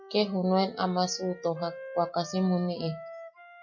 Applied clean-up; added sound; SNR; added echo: classical method log-MMSE.